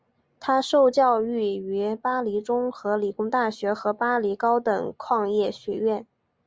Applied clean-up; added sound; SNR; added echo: none; none; none; none.